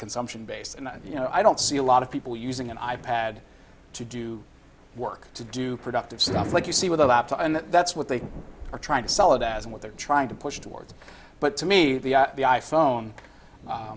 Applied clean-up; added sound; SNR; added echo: none; Thunder / Rain; 16 dB; none.